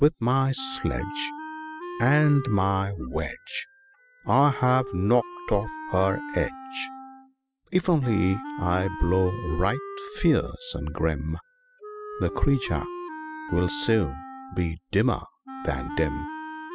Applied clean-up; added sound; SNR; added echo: classical method spectral subtraction.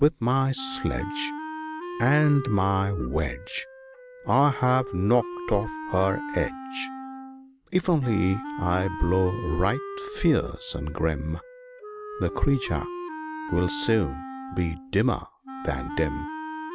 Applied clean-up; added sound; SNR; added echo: none; Wind instrument, woodwind instrument; 10 dB; none.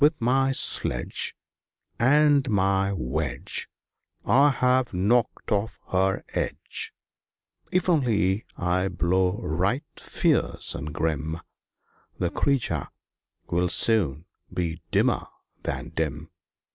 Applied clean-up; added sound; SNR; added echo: none; none; none; none.